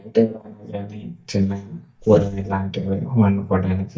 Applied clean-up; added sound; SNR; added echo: neural mask model DeepFilterNet 3.